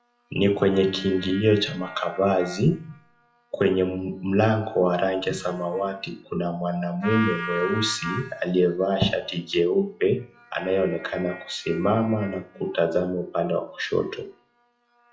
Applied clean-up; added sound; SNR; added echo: classical method WPE with log-MMSE.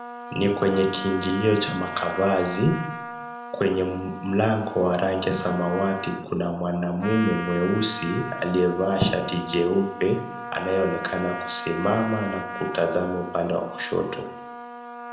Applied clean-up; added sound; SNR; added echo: none; Trumpet; 10 dB; reverberation time 0.7 s.